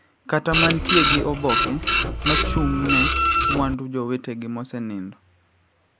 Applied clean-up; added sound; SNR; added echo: none; Printer; -4 dB; none.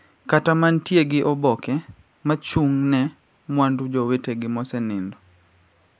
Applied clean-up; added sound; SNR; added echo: none; none; none; none.